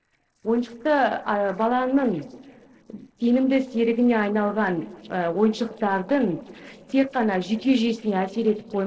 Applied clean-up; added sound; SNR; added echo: neural separator model SepFormer DNS4.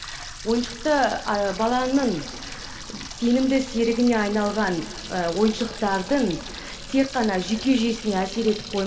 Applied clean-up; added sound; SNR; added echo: none; Water tap, faucet; 13 dB; reverberation time 2.2 s.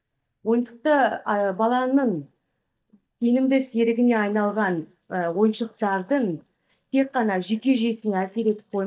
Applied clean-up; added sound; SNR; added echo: neural mask model DeepFilterNet 3.